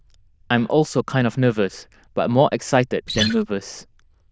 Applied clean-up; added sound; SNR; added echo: neural diffusion model UNIVERSE++.